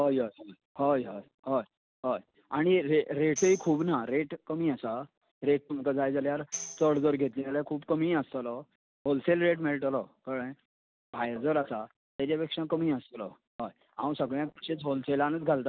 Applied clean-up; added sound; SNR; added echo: none; Tambourine; 14 dB; none.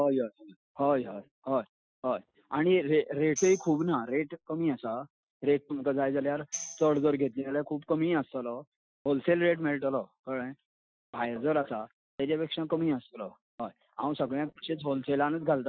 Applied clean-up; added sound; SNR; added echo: classical method Wiener filter.